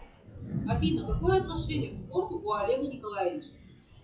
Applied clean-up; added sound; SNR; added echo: classical method WPE with log-MMSE.